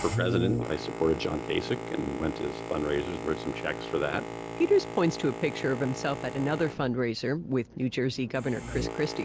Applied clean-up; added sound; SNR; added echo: none; Boat, Water vehicle; 7 dB; none.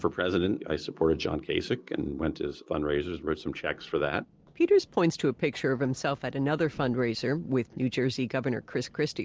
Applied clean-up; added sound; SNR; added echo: none; none; none; none.